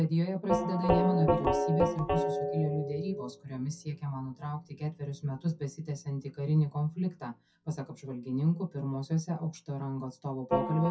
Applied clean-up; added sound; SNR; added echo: classical method WPE with log-MMSE.